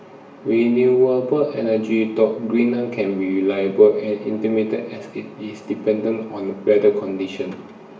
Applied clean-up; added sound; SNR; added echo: none; none; none; reverberation time 0.7 s.